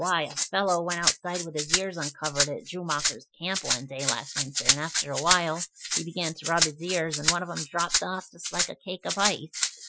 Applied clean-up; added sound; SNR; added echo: classical method Wiener filter.